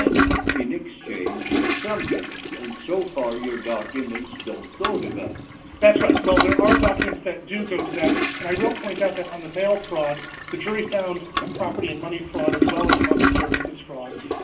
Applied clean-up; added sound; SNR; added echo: none; Toilet flush; -2 dB; reverberation time 0.3 s.